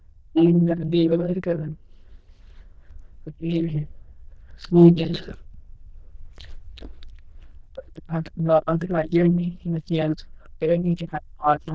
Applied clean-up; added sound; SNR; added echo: neural diffusion model UNIVERSE++.